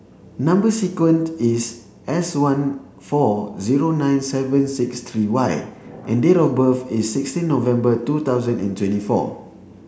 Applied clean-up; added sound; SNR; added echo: none; none; none; none.